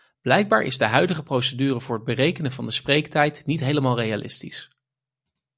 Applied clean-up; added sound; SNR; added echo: none; none; none; none.